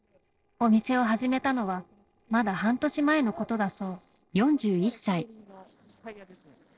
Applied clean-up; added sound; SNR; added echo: neural separator model SepFormer DNS4.